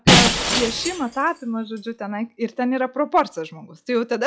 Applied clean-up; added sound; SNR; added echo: classical method log-MMSE.